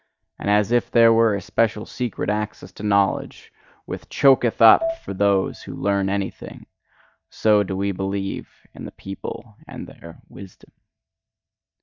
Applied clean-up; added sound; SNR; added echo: neural mask model DeepFilterNet 3.